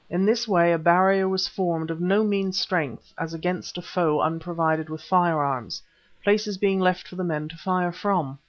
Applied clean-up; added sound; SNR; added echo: none; none; none; none.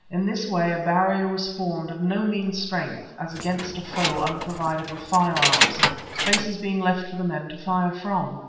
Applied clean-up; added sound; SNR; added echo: none; Keys jangling; 1 dB; reverberation time 1.1 s.